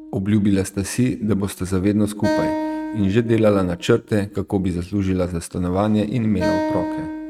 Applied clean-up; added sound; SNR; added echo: neural mask model RNNoise.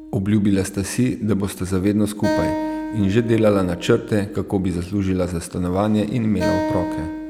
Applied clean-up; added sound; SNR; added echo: none; Acoustic guitar; 8 dB; none.